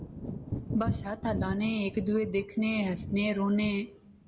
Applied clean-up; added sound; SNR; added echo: none; Thunder / Wind; 8 dB; none.